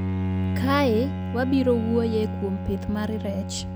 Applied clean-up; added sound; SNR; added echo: none; Bowed string instrument; 2 dB; none.